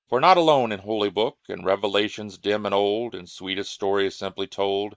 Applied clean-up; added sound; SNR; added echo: neural mask model Resemble Enhance denoiser.